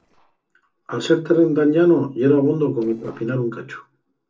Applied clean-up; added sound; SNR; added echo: neural separator model SepFormer DNS4.